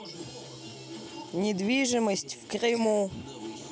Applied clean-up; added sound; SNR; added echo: none; none; none; none.